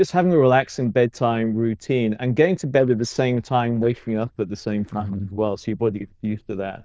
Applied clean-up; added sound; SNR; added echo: neural diffusion model UNIVERSE++.